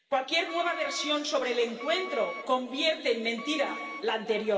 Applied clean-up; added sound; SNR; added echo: none; Wind instrument, woodwind instrument; 13 dB; reverberation time 2.3 s.